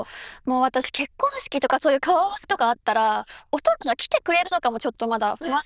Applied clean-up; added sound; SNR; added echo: neural diffusion model UNIVERSE++.